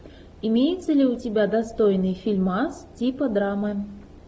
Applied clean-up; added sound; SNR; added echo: none; none; none; none.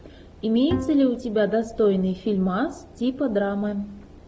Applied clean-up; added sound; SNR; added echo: none; Bowed string instrument; 9 dB; none.